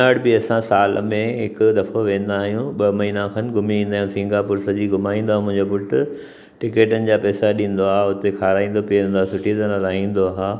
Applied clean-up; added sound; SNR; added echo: none; none; none; none.